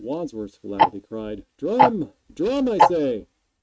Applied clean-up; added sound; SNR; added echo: neural mask model RNNoise.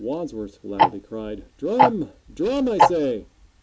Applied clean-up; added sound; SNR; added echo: none; Tick-tock; -3 dB; none.